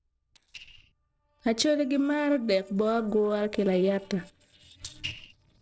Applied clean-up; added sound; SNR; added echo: neural separator model SepFormer DNS4.